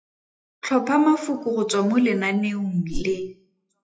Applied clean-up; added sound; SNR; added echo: classical method WPE with log-MMSE.